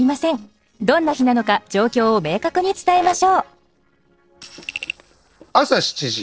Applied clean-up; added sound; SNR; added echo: neural separator model SepFormer DNS4.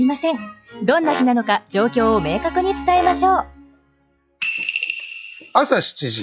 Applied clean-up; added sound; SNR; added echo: classical method log-MMSE.